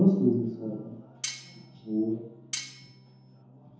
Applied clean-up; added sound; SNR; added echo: none; Cutlery, silverware; 11 dB; reverberation time 0.8 s.